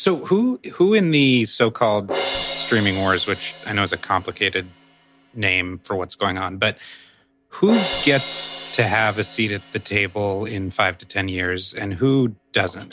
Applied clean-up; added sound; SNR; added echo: none; Crash cymbal; 12 dB; none.